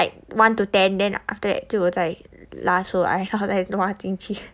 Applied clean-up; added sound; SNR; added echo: none; none; none; none.